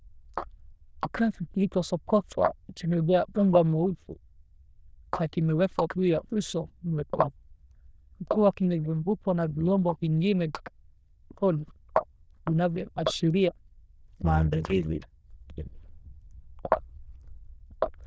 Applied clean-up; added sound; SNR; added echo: neural diffusion model UNIVERSE++.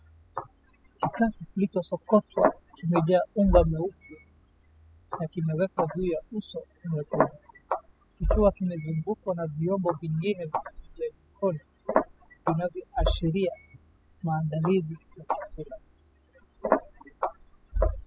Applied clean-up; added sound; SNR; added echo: classical method spectral subtraction.